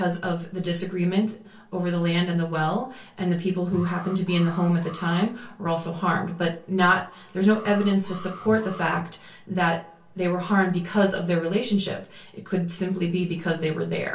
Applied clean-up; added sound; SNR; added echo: none; Alarm; 17 dB; reverberation time 0.3 s.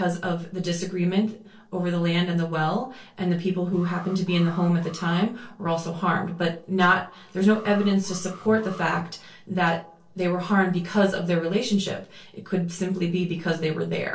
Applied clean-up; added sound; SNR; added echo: neural separator model SepFormer DNS4.